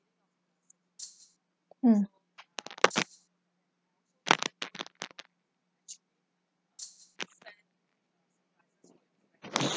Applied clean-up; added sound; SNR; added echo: none; Rattle (instrument); 13 dB; none.